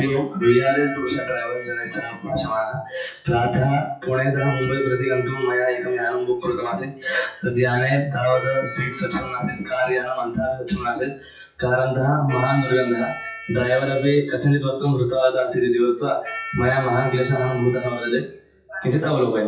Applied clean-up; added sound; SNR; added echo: classical method WPE with log-MMSE.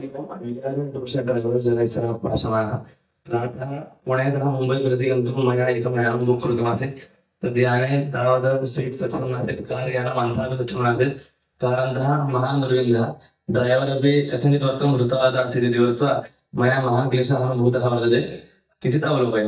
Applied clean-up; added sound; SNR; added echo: neural mask model DeepFilterNet 3.